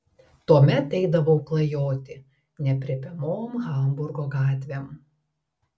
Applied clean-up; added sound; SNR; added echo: none; none; none; none.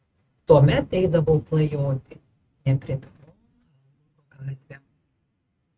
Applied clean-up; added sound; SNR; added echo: neural mask model RNNoise.